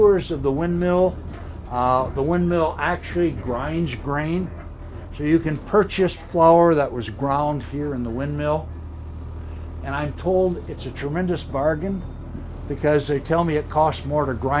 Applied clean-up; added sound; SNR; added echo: none; none; none; none.